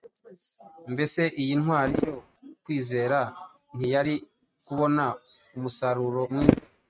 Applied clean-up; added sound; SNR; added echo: neural mask model RNNoise.